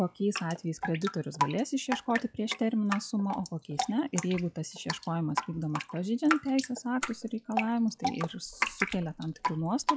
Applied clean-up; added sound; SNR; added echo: classical method log-MMSE.